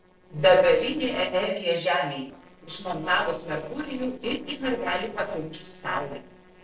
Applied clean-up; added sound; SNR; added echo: neural separator model SepFormer DNS4.